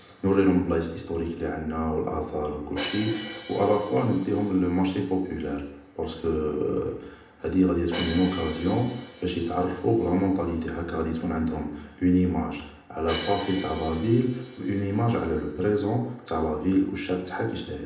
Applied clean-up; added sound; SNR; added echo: none; Crash cymbal; 12 dB; reverberation time 0.7 s.